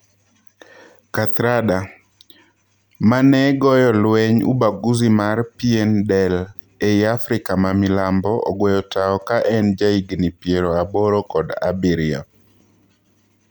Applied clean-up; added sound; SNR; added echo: none; none; none; none.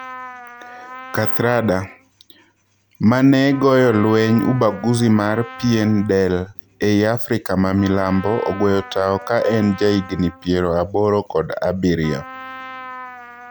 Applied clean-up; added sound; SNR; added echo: none; Trumpet; 18 dB; none.